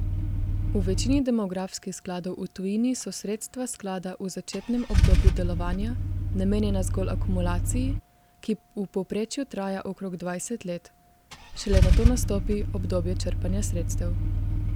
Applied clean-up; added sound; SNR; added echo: none; Idling / Engine starting / Car; -4 dB; none.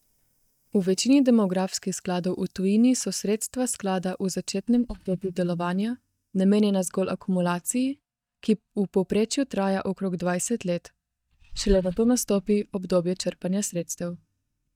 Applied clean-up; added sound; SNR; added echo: neural mask model DeepFilterNet 3.